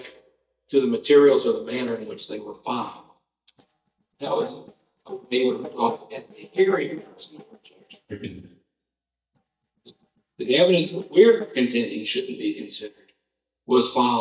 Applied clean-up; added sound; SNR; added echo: neural mask model DeepFilterNet 3.